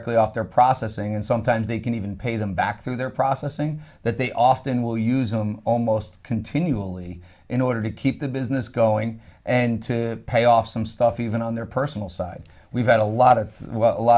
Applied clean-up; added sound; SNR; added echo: none; none; none; none.